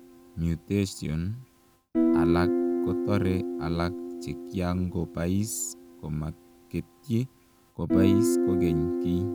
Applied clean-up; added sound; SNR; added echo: none; Guitar; -1 dB; none.